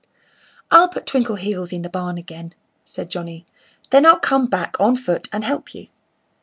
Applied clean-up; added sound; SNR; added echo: none; none; none; none.